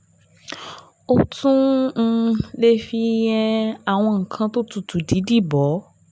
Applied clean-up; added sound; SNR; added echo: none; none; none; none.